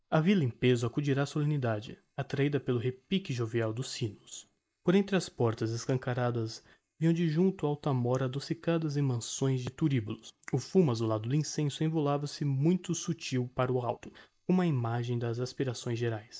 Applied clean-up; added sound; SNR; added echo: neural mask model Resemble Enhance denoiser.